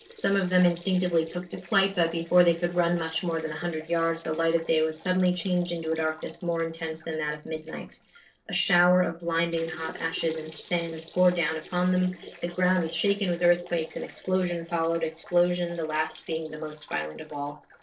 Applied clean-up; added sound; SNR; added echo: neural separator model SepFormer DNS4.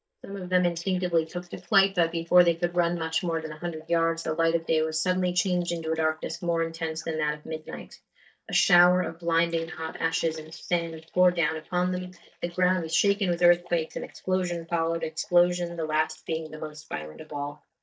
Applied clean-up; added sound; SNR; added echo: neural mask model DeepFilterNet 3.